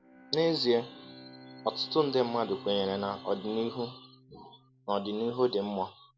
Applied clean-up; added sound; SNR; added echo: none; Bowed string instrument; 19 dB; none.